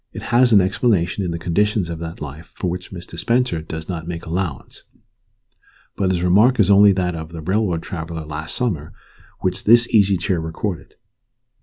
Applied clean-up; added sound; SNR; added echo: none; none; none; none.